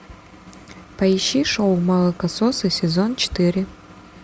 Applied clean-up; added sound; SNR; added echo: none; none; none; none.